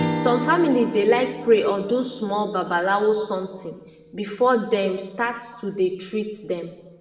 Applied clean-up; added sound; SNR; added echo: none; Strum; 11 dB; reverberation time 0.9 s.